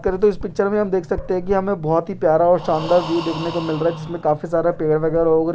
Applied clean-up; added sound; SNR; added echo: none; Writing + Breathing; 14 dB; none.